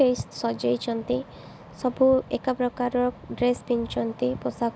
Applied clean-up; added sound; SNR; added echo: none; none; none; none.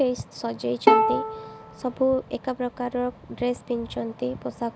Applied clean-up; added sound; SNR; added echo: none; Bowed string instrument; -2 dB; none.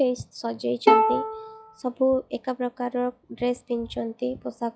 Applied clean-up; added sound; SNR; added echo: classical method log-MMSE.